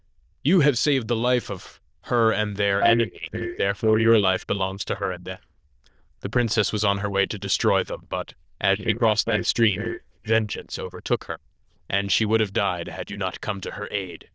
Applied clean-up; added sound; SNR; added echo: neural diffusion model UNIVERSE++.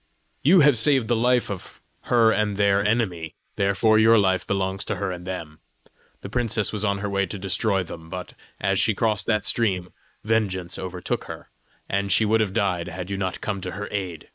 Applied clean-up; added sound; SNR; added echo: neural mask model Resemble Enhance denoiser.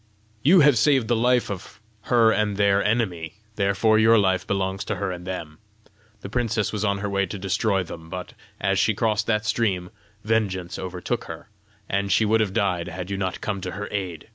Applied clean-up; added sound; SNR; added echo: none; none; none; none.